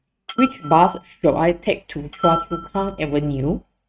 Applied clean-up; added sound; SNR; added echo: neural mask model RNNoise.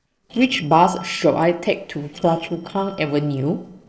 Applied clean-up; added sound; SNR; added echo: neural separator model SepFormer DNS4.